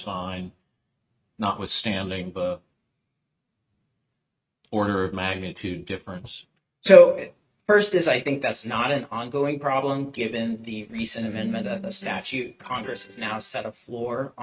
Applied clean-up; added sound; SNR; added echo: neural mask model RNNoise.